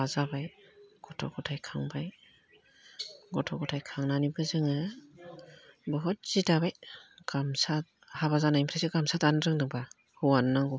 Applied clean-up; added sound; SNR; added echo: none; none; none; none.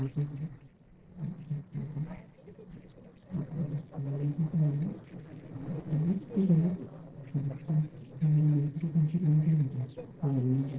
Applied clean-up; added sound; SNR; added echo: neural separator model SepFormer DNS4.